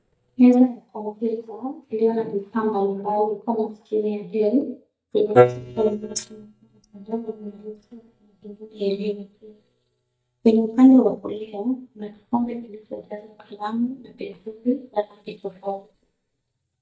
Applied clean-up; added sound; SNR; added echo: neural mask model DeepFilterNet 3.